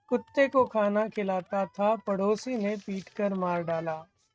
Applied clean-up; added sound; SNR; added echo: neural mask model RNNoise.